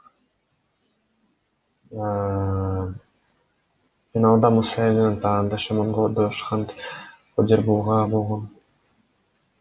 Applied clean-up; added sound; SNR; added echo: none; none; none; none.